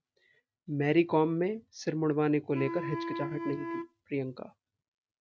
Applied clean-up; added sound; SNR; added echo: neural mask model RNNoise.